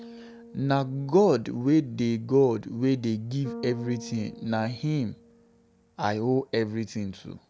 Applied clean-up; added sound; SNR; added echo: none; Bass guitar; 19 dB; none.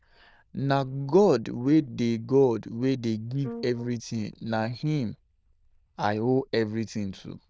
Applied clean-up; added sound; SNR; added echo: neural diffusion model UNIVERSE++.